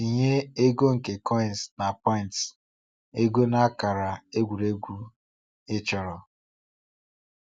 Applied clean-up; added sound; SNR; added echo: none; none; none; none.